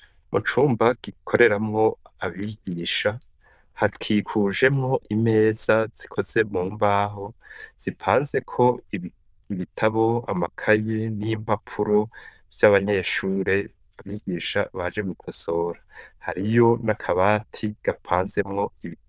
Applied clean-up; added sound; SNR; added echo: neural diffusion model UNIVERSE++.